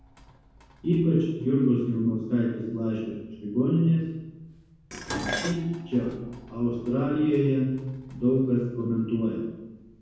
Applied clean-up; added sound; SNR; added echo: none; Dishes, pots, and pans; 16 dB; reverberation time 1.1 s.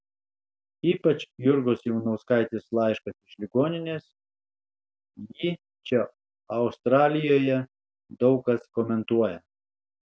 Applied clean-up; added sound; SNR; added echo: none; none; none; none.